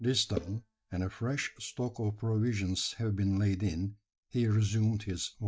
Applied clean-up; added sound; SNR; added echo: neural mask model DeepFilterNet 3.